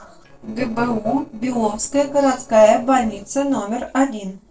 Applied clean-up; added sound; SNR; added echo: neural separator model SepFormer DNS4.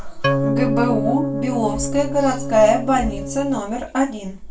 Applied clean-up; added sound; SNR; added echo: none; Organ; 2 dB; reverberation time 0.2 s.